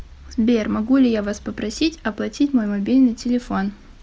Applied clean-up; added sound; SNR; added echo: none; none; none; none.